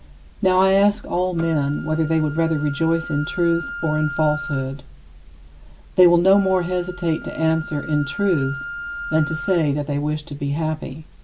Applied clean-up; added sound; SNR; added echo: none; Wind instrument, woodwind instrument; 14 dB; none.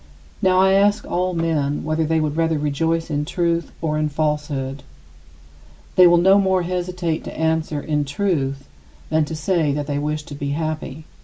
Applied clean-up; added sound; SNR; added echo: none; none; none; none.